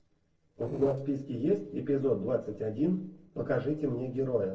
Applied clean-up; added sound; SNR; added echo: neural separator model SepFormer DNS4.